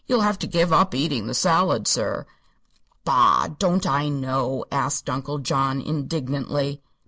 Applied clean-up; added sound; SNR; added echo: none; none; none; none.